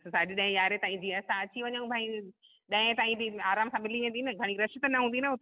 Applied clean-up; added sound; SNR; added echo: none; none; none; none.